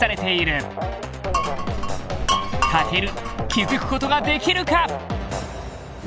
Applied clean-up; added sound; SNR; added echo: none; Glass; 2 dB; none.